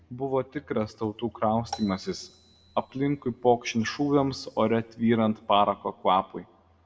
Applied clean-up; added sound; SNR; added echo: none; Marimba, xylophone; 19 dB; reverberation time 0.9 s.